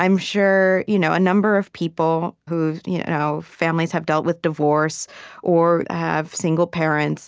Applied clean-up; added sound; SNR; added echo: none; none; none; none.